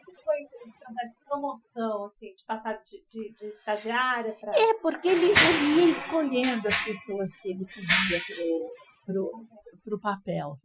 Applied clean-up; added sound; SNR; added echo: classical method Wiener filter.